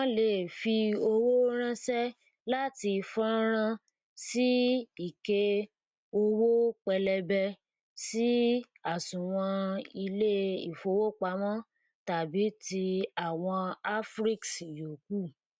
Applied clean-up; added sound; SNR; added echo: none; none; none; none.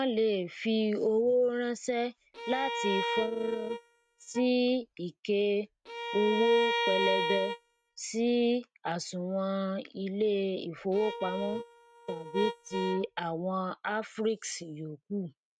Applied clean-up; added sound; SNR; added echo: neural mask model RNNoise.